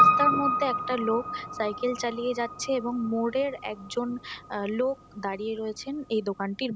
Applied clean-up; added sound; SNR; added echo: none; Piano; 0 dB; none.